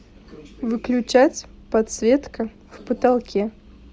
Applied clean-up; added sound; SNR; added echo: none; none; none; none.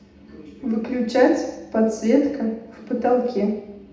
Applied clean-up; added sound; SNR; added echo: none; none; none; reverberation time 0.8 s.